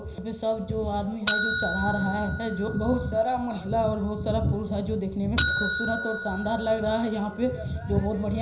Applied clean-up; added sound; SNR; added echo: none; Bell; 0 dB; reverberation time 0.5 s.